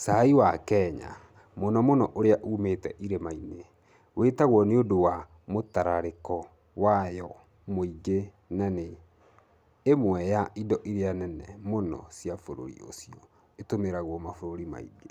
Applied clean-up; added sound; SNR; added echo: none; none; none; none.